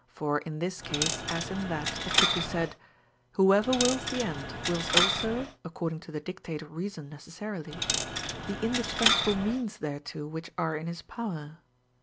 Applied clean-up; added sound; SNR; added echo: none; Coin (dropping); -1 dB; none.